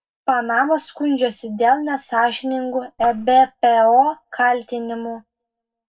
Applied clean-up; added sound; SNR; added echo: neural separator model SepFormer DNS4.